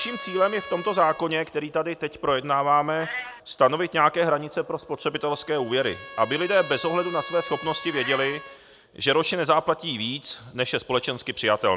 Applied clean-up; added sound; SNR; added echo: none; Meow + Trumpet; 16 dB; none.